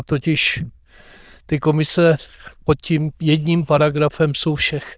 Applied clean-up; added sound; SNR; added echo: neural diffusion model UNIVERSE++.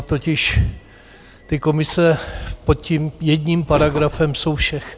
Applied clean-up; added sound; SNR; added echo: none; Train; 16 dB; none.